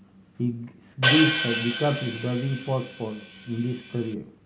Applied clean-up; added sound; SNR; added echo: none; Hi-hat; 2 dB; none.